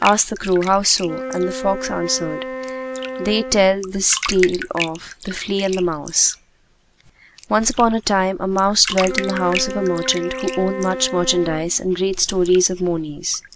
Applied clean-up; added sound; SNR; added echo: none; Bathtub (filling or washing) + Wind instrument, woodwind instrument; 10 dB; none.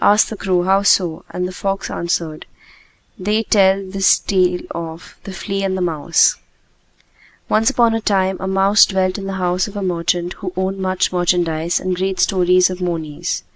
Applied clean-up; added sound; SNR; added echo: none; none; none; none.